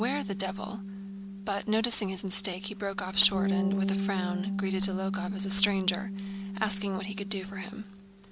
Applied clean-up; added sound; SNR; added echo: none; Bass guitar; 0 dB; none.